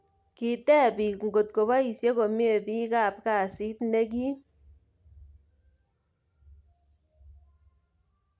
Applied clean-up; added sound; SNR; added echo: none; none; none; none.